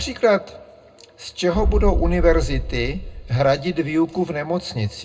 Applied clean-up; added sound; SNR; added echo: none; Boom; 1 dB; reverberation time 0.2 s.